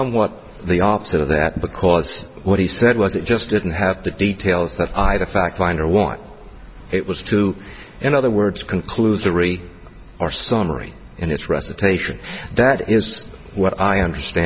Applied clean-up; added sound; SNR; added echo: none; none; none; none.